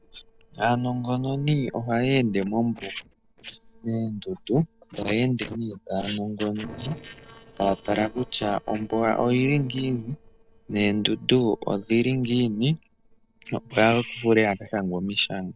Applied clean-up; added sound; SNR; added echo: neural separator model SepFormer DNS4.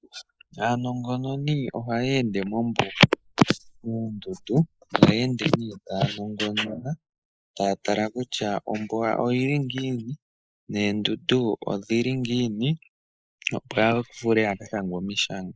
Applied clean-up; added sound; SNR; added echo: neural mask model Resemble Enhance denoiser.